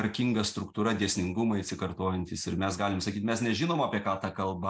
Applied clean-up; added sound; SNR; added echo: none; none; none; none.